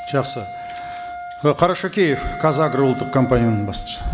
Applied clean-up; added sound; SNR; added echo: none; Wind instrument, woodwind instrument; 12 dB; none.